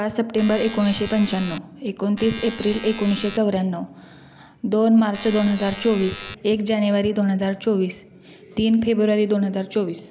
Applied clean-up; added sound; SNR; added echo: none; Alarm; 11 dB; none.